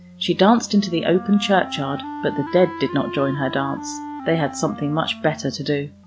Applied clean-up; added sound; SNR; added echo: none; Wind instrument, woodwind instrument; 13 dB; none.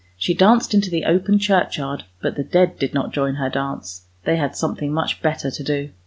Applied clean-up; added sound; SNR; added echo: none; none; none; none.